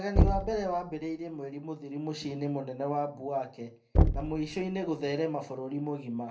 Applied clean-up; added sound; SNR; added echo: none; Knock; -3 dB; reverberation time 0.3 s.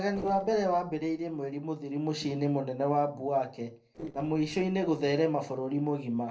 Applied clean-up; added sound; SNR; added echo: neural separator model SepFormer DNS4.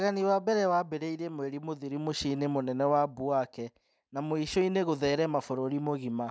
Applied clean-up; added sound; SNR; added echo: none; none; none; none.